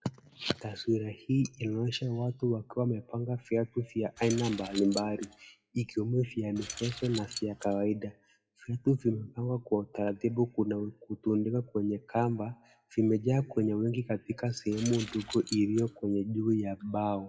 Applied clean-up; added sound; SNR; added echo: classical method WPE with log-MMSE.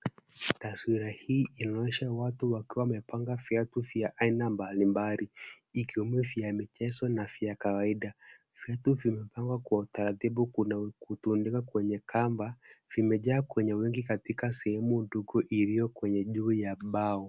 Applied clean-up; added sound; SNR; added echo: none; none; none; none.